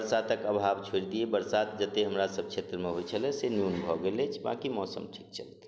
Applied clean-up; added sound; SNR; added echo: none; none; none; none.